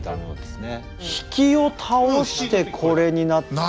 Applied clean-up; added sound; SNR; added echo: none; Wind instrument, woodwind instrument; 18 dB; none.